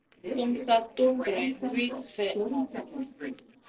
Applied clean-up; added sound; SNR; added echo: neural separator model SepFormer DNS4.